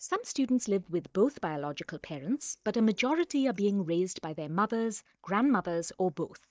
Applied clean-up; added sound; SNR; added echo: neural mask model DeepFilterNet 3.